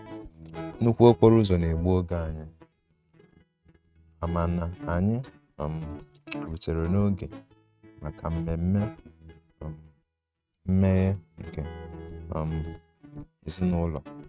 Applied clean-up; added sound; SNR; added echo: neural mask model RNNoise.